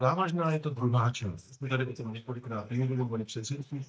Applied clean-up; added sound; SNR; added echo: neural mask model DeepFilterNet 3.